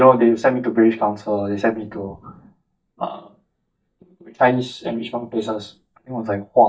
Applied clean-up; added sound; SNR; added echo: neural mask model DeepFilterNet 3.